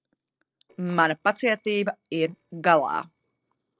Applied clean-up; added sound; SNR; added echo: neural separator model SepFormer DNS4.